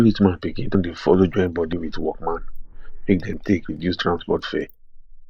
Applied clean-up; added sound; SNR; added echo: neural mask model Resemble Enhance denoiser.